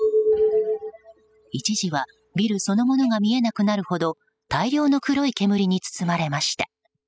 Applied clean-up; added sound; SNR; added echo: classical method spectral subtraction.